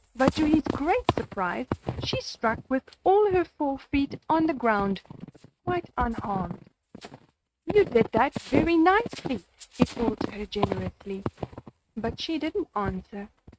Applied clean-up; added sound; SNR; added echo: neural mask model RNNoise.